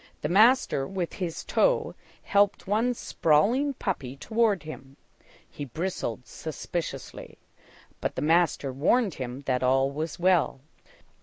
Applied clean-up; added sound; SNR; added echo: none; none; none; none.